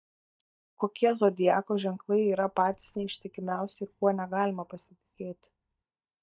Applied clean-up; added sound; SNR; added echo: neural mask model DeepFilterNet 3.